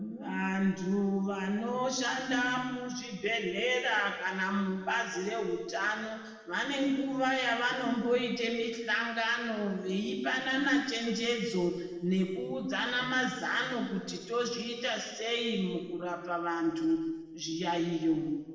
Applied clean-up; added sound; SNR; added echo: none; none; none; reverberation time 1.2 s.